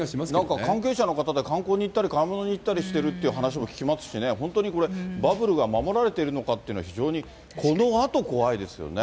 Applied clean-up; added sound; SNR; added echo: none; none; none; none.